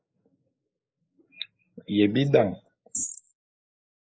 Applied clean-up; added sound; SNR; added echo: neural mask model Resemble Enhance denoiser.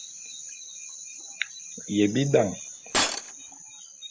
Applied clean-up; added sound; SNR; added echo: none; Shatter; 0 dB; none.